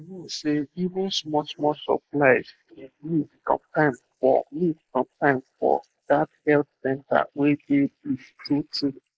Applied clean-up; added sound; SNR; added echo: neural mask model Resemble Enhance denoiser.